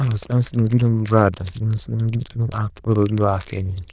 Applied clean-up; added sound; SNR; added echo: neural diffusion model UNIVERSE++.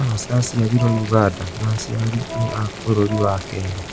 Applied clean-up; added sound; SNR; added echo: none; Boiling + Wind instrument, woodwind instrument; 11 dB; none.